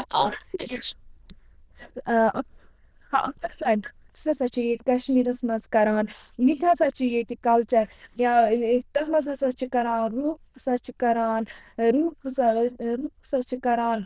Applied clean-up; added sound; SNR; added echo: neural diffusion model UNIVERSE++.